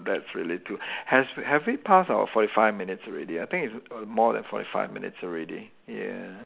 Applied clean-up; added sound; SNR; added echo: none; none; none; none.